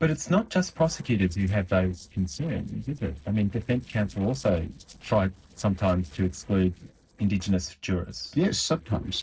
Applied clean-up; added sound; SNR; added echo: neural separator model SepFormer DNS4.